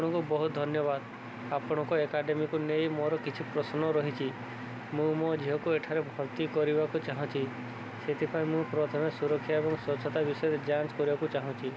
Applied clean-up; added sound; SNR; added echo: none; Car; 20 dB; none.